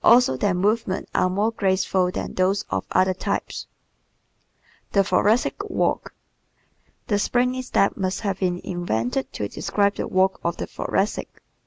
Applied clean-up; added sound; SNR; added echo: none; none; none; none.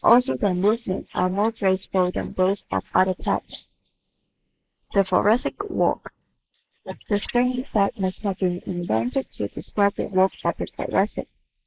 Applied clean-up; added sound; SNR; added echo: neural mask model Resemble Enhance denoiser.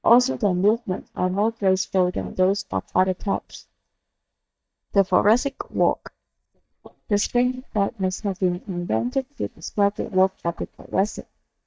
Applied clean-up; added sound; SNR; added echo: neural mask model DeepFilterNet 3.